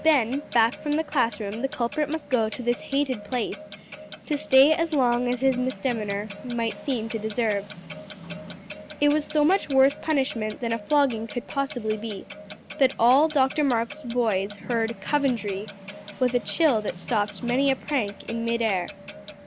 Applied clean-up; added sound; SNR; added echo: none; Clock; 14 dB; none.